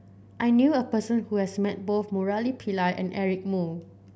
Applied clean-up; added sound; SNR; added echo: none; none; none; none.